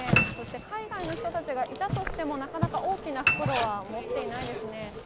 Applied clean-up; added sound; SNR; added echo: none; Zipper (clothing) + Piano; 0 dB; none.